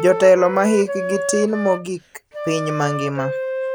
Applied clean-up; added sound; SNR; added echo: none; Wind instrument, woodwind instrument; 7 dB; none.